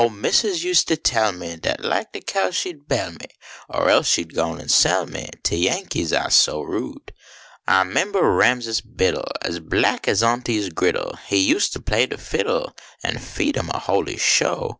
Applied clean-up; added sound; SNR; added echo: none; none; none; none.